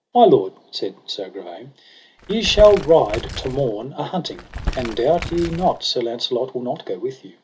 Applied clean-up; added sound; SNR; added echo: none; Crumpling, crinkling; 10 dB; none.